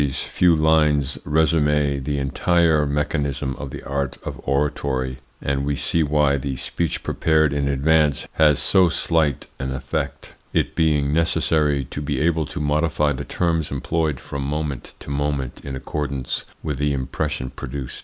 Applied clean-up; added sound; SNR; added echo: none; none; none; none.